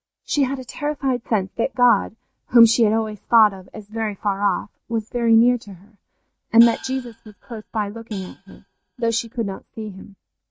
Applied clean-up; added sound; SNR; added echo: neural mask model RNNoise.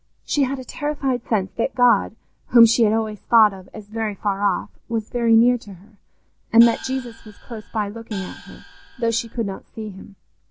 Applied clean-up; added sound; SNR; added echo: none; Gong; 18 dB; none.